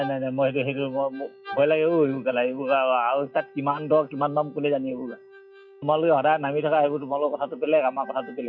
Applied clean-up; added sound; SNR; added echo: classical method log-MMSE.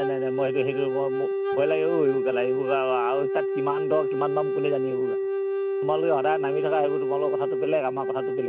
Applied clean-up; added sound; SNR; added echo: none; Wind instrument, woodwind instrument; -1 dB; none.